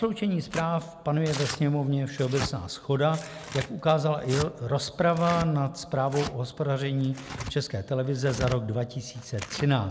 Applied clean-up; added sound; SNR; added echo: none; Tearing; 13 dB; none.